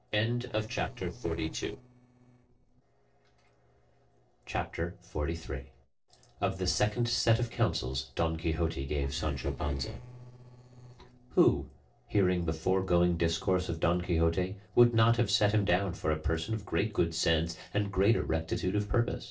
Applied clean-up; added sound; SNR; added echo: neural separator model SepFormer DNS4.